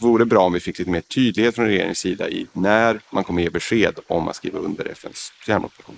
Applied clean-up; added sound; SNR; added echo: neural mask model Resemble Enhance denoiser.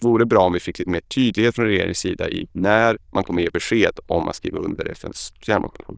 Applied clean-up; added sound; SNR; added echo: neural diffusion model UNIVERSE++.